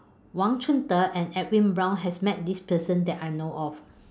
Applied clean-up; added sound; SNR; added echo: none; none; none; none.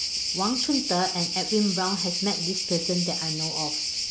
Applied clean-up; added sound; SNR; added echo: none; Cricket; 0 dB; none.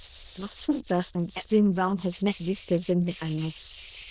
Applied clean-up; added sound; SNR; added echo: neural diffusion model UNIVERSE++.